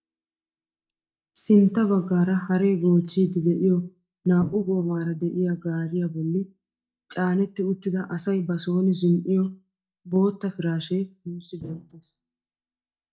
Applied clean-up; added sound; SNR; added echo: neural mask model DeepFilterNet 3.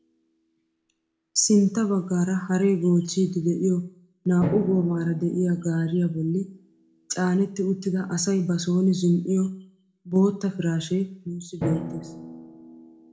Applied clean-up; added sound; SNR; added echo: none; Drum; 15 dB; reverberation time 0.3 s.